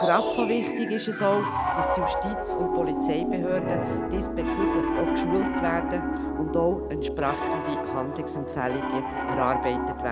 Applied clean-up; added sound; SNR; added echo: none; Piano; -2 dB; none.